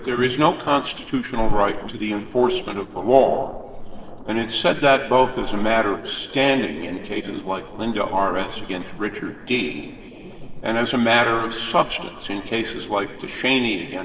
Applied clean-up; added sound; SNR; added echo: neural separator model SepFormer DNS4.